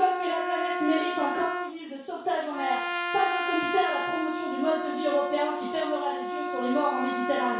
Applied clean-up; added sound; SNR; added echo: none; Trumpet; 3 dB; reverberation time 0.6 s.